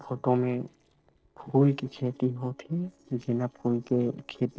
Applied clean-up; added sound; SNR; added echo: neural separator model SepFormer DNS4.